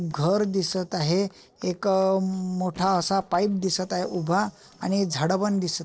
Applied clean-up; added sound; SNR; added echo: neural separator model SepFormer DNS4.